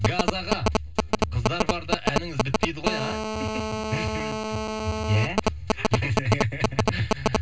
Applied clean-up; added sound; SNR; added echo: none; Telephone; -2 dB; reverberation time 0.2 s.